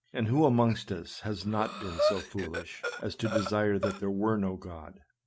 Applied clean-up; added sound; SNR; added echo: none; Breathing; 4 dB; none.